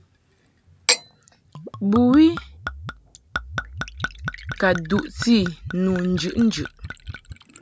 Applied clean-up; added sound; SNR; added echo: none; Gurgling / Chink, clink / Liquid; 8 dB; none.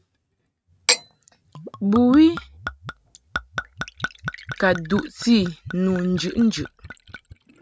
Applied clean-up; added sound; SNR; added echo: neural mask model RNNoise.